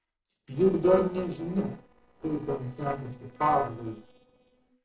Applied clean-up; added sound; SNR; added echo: neural separator model SepFormer DNS4.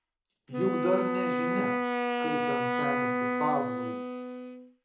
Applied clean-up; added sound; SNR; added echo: none; Wind instrument, woodwind instrument; -4 dB; reverberation time 0.7 s.